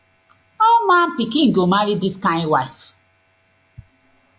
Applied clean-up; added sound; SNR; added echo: none; none; none; none.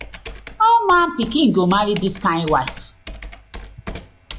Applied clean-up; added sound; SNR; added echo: none; Computer keyboard; 16 dB; none.